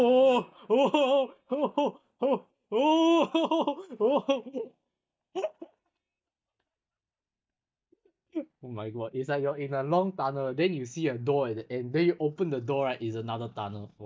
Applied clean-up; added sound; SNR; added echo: neural mask model DeepFilterNet 3.